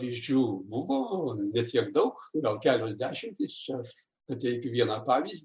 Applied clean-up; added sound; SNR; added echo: none; none; none; none.